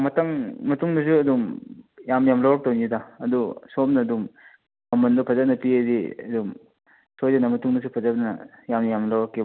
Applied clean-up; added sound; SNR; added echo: none; none; none; none.